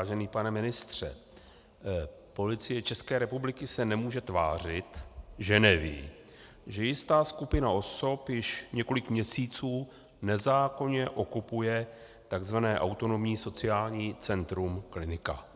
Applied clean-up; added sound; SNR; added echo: none; none; none; none.